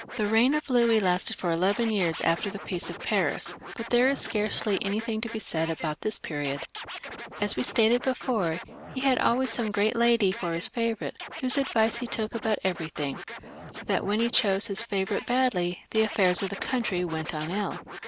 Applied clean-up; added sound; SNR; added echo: none; Scratching (performance technique); 13 dB; none.